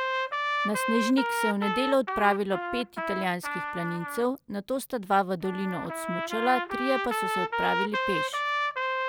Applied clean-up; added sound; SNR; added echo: none; Trumpet; 2 dB; none.